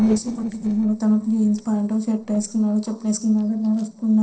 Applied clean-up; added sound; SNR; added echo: neural separator model SepFormer DNS4.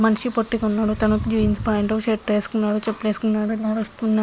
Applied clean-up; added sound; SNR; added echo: none; none; none; none.